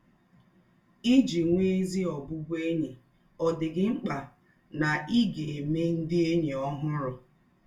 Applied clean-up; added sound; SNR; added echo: none; none; none; reverberation time 0.2 s.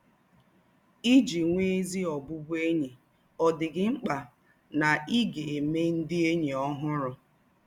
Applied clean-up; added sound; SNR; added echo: none; none; none; none.